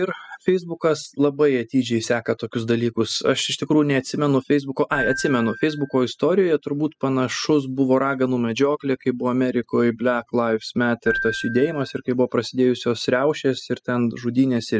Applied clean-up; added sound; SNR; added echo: classical method spectral subtraction.